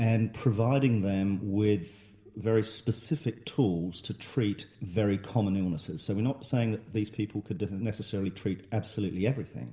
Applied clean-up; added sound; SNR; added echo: none; none; none; reverberation time 1.5 s.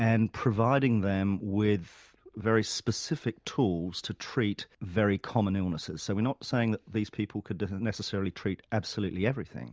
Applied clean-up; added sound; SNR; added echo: none; none; none; none.